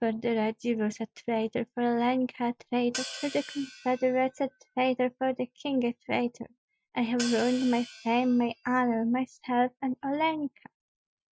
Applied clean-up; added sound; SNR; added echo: classical method Wiener filter.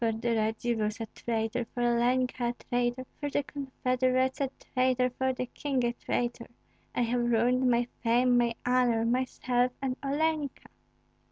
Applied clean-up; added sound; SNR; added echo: none; none; none; none.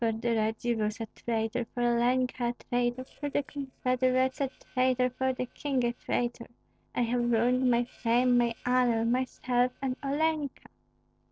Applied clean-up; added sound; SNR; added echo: neural separator model SepFormer DNS4.